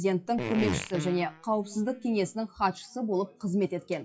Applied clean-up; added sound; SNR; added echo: classical method WPE with log-MMSE.